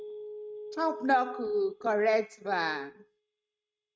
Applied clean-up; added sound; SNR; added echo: neural mask model RNNoise.